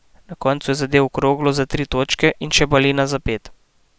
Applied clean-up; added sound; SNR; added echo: none; none; none; none.